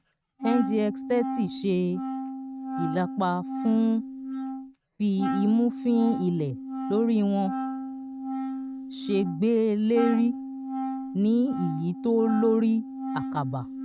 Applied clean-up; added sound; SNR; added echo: neural mask model RNNoise.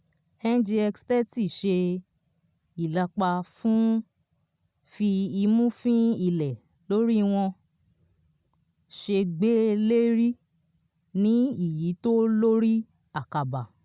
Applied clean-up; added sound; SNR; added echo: none; none; none; none.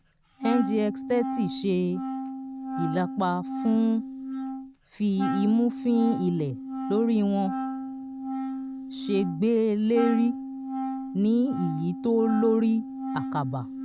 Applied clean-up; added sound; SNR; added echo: none; Wind instrument, woodwind instrument; 6 dB; none.